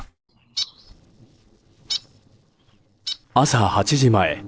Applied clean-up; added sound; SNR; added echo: neural separator model SepFormer DNS4.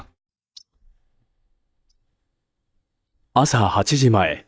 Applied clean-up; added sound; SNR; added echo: neural mask model DeepFilterNet 3.